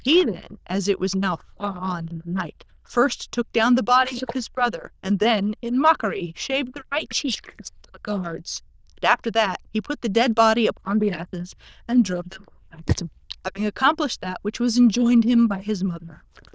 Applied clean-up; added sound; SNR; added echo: neural diffusion model UNIVERSE++.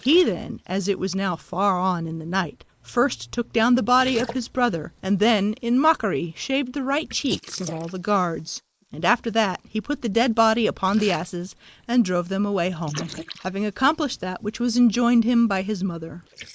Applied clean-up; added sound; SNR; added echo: neural mask model Resemble Enhance denoiser.